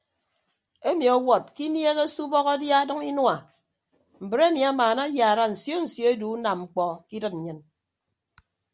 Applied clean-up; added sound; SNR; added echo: none; none; none; none.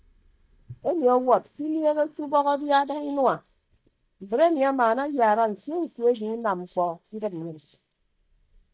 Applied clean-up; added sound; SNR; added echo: neural mask model DeepFilterNet 3.